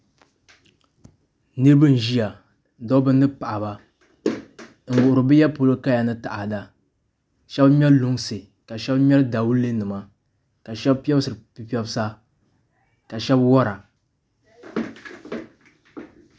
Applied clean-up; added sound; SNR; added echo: none; none; none; none.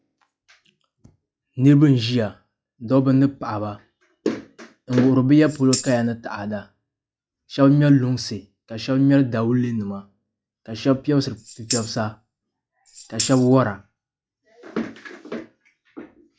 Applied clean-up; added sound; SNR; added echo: classical method log-MMSE.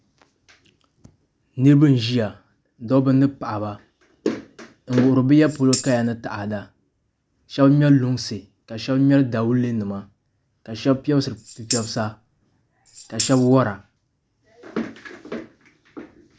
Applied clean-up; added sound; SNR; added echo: none; Tambourine; 11 dB; none.